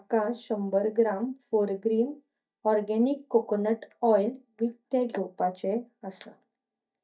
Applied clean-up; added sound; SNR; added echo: neural mask model DeepFilterNet 3.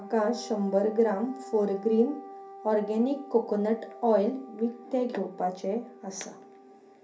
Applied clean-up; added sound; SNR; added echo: none; Wind instrument, woodwind instrument; 17 dB; reverberation time 0.3 s.